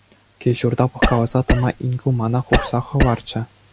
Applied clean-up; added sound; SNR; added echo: none; Cough; 1 dB; none.